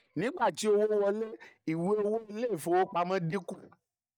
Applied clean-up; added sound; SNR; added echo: neural mask model DeepFilterNet 3.